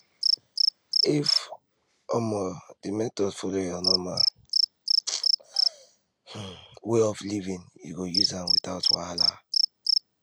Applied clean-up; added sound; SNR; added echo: none; Cricket; -3 dB; none.